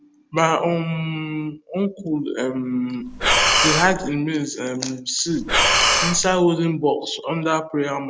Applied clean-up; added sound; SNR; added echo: none; Breathing; -3 dB; none.